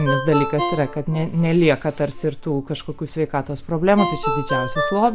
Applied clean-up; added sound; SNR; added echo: none; Ringtone; 7 dB; none.